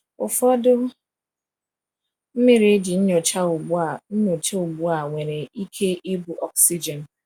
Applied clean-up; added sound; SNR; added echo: none; none; none; none.